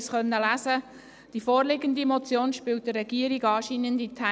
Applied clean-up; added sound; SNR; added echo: none; none; none; none.